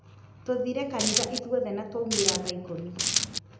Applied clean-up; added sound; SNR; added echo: none; Coin (dropping); -5 dB; reverberation time 0.7 s.